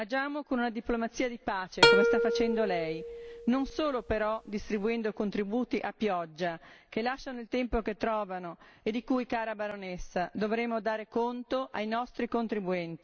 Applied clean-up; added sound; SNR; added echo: none; Plucked string instrument; -3 dB; none.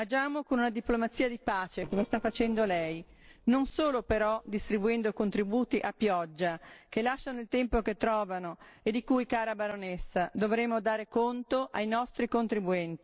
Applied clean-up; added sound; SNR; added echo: neural separator model SepFormer DNS4.